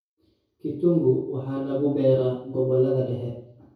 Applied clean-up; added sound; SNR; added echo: none; none; none; reverberation time 0.6 s.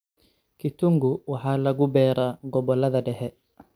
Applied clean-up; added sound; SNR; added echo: none; none; none; none.